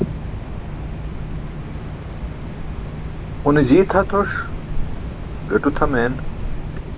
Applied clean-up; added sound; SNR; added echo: none; Cricket; 3 dB; none.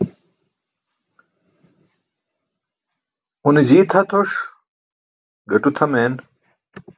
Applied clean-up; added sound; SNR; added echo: none; none; none; none.